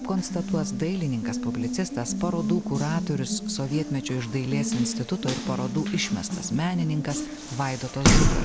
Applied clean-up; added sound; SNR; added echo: none; Water tap, faucet; -1 dB; none.